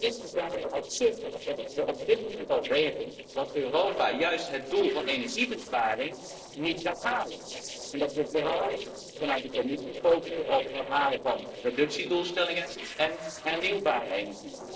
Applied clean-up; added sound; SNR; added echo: neural separator model SepFormer DNS4.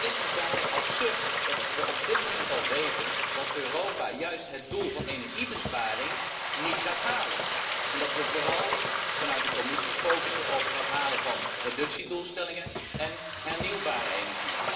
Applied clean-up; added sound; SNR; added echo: none; Frying (food); -3 dB; reverberation time 1.9 s.